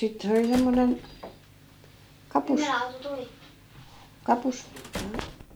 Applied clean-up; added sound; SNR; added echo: none; Squeak / Slam / Human group actions; 16 dB; none.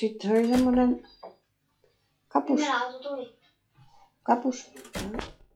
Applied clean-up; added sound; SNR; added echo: classical method log-MMSE.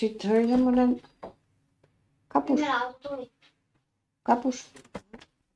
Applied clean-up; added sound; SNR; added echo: neural mask model RNNoise.